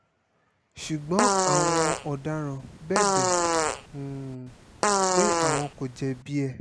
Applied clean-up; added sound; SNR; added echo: none; Fart; -5 dB; none.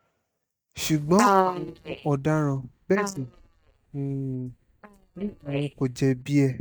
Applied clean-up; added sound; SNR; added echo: neural mask model DeepFilterNet 3.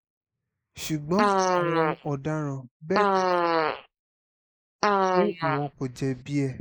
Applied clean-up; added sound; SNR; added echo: neural mask model Resemble Enhance denoiser.